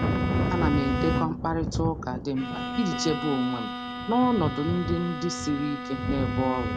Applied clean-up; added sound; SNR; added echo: none; Bowed string instrument + Thunder; 1 dB; none.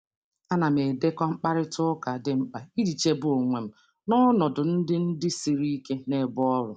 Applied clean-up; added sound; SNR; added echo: none; none; none; none.